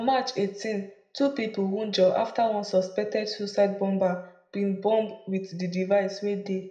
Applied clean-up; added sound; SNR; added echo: none; none; none; reverberation time 0.5 s.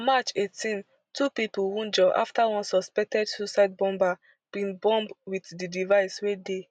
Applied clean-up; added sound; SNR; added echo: none; none; none; none.